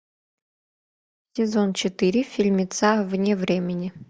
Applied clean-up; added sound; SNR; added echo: neural mask model DeepFilterNet 3.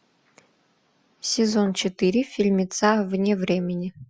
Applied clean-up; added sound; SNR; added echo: classical method Wiener filter.